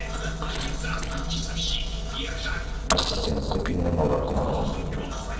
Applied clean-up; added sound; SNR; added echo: neural separator model SepFormer DNS4.